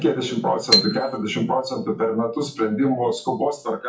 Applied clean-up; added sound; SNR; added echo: classical method WPE with log-MMSE.